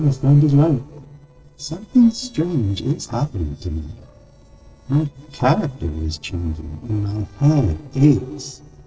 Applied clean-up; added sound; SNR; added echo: neural separator model SepFormer DNS4.